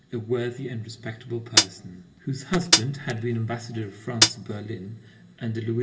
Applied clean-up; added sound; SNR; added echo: none; Hi-hat; -4 dB; reverberation time 1.9 s.